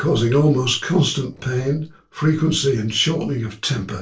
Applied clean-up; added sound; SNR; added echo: neural separator model SepFormer DNS4.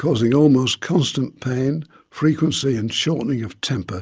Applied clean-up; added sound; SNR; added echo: none; none; none; none.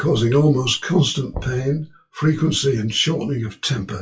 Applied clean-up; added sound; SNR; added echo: classical method WPE with log-MMSE.